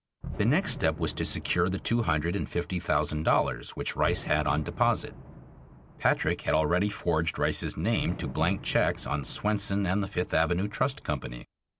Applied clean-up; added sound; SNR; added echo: none; Fireworks; 14 dB; none.